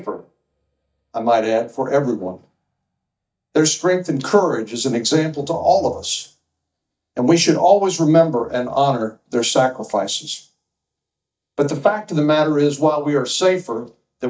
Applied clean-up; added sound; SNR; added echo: neural mask model DeepFilterNet 3.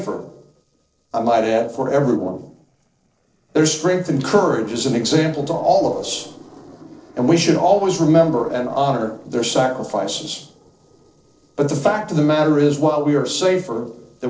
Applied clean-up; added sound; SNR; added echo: neural separator model SepFormer DNS4.